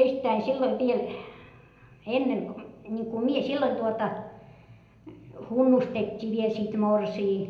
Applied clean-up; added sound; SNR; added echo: none; none; none; reverberation time 0.7 s.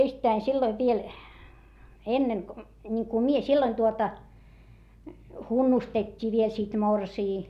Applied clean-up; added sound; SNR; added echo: none; none; none; none.